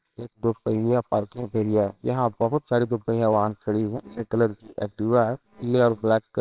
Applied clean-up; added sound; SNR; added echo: neural separator model SepFormer WHAMR!.